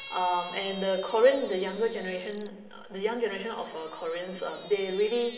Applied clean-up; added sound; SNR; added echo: none; Squeak; 18 dB; reverberation time 0.8 s.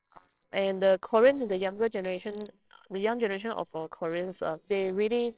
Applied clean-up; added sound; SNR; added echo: neural separator model SepFormer WHAMR!.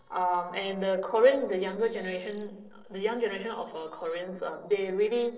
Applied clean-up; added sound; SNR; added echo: neural separator model SepFormer DNS4.